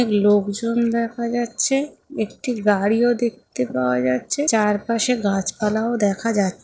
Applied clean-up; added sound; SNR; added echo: neural separator model SepFormer DNS4.